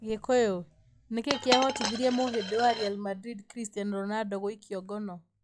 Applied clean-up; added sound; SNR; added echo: classical method log-MMSE.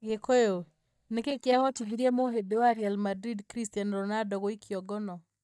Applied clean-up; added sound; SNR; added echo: neural mask model DeepFilterNet 3.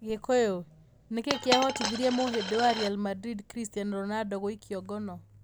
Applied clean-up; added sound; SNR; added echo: none; Coin (dropping); 6 dB; none.